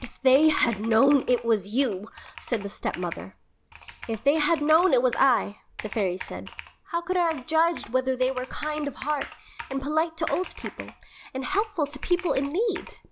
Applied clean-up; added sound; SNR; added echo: none; Computer keyboard; 17 dB; none.